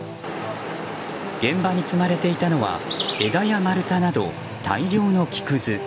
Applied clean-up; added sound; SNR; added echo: none; Bird vocalization, bird call, bird song; 16 dB; none.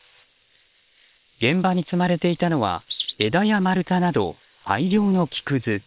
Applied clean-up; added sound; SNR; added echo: neural separator model SepFormer WHAM!.